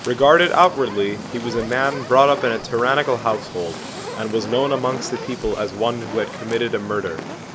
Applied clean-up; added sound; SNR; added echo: none; Fire; 12 dB; none.